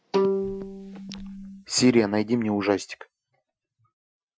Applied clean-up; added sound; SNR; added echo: classical method Wiener filter.